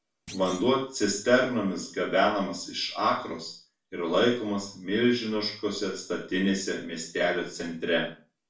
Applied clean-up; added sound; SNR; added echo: none; Thump, thud; 20 dB; reverberation time 0.4 s.